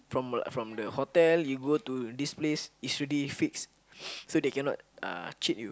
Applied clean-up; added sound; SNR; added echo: none; none; none; none.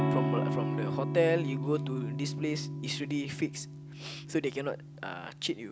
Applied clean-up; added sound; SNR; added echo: none; Electric guitar / Strum; 1 dB; none.